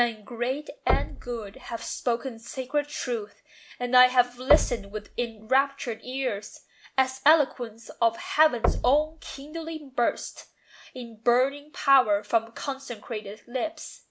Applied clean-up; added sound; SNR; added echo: none; Knock; 7 dB; none.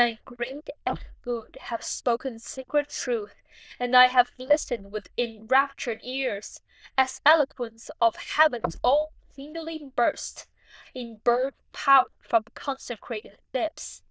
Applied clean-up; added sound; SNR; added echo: neural diffusion model UNIVERSE++.